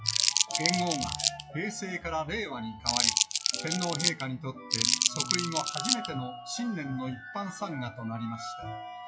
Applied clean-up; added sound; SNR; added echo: classical method WPE with log-MMSE.